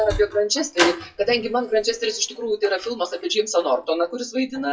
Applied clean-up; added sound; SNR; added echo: classical method WPE with log-MMSE.